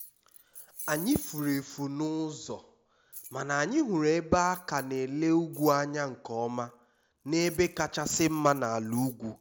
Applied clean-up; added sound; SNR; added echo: none; Keys jangling; 18 dB; none.